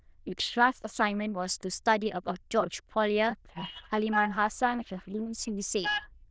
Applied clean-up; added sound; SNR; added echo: neural diffusion model UNIVERSE++.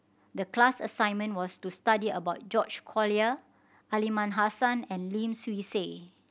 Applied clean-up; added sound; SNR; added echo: none; none; none; none.